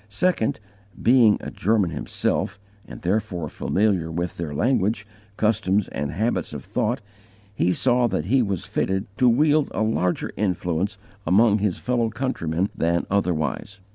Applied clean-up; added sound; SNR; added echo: none; none; none; none.